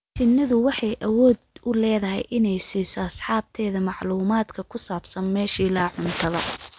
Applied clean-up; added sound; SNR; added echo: none; none; none; none.